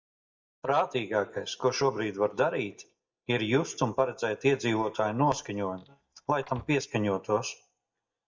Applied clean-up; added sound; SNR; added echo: neural mask model DeepFilterNet 3.